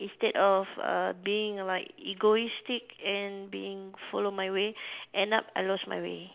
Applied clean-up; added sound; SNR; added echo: none; none; none; none.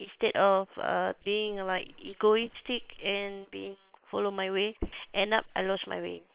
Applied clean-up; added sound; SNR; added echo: neural separator model SepFormer WHAM!.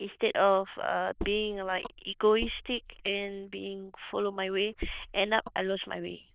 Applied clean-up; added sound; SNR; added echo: neural diffusion model UNIVERSE++.